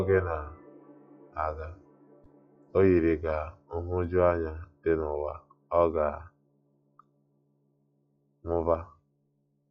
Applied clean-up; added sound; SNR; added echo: classical method log-MMSE.